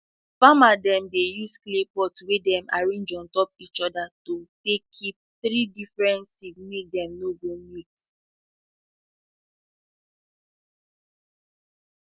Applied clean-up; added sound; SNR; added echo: none; none; none; none.